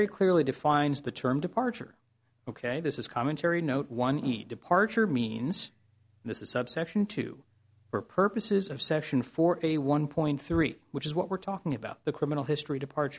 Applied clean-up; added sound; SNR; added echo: none; none; none; none.